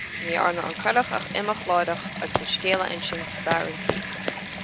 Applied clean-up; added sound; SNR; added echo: none; Bathtub (filling or washing) / Water tap, faucet + Run; 4 dB; none.